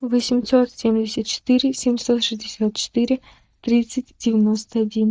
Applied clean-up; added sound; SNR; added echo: neural mask model DeepFilterNet 3.